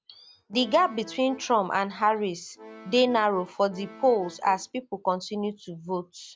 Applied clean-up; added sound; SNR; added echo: none; Accordion; 19 dB; none.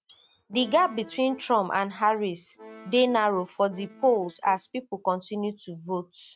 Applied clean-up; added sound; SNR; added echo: neural mask model RNNoise.